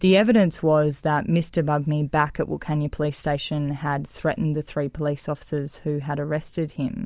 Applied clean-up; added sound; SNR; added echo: none; none; none; none.